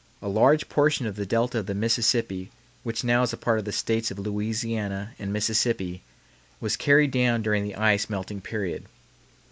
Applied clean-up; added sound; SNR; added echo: none; none; none; none.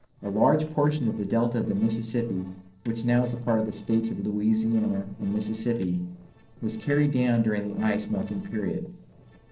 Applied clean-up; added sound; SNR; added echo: neural separator model SepFormer DNS4.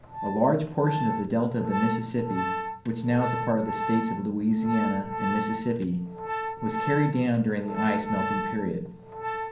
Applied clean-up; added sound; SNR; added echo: none; Organ; 6 dB; reverberation time 0.6 s.